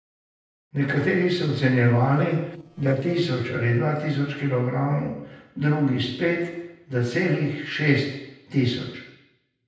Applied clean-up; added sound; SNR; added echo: neural separator model SepFormer DNS4.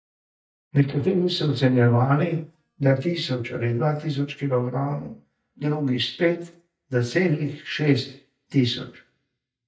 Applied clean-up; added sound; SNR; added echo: neural mask model DeepFilterNet 3.